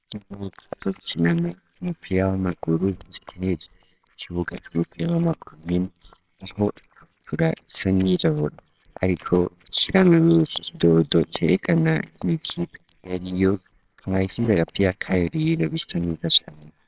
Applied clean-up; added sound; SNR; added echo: neural separator model SepFormer WHAMR!.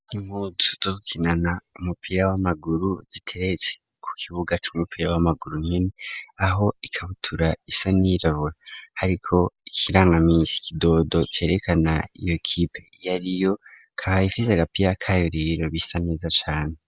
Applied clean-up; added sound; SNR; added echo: none; none; none; none.